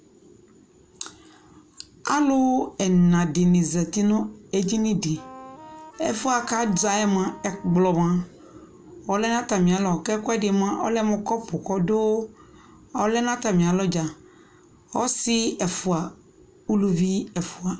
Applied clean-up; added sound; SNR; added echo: none; Wind instrument, woodwind instrument; 19 dB; none.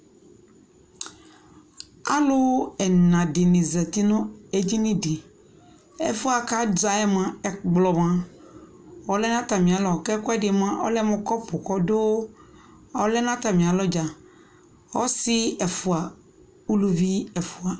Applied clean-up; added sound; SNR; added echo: none; none; none; none.